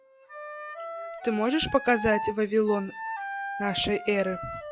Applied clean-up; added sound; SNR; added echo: classical method log-MMSE.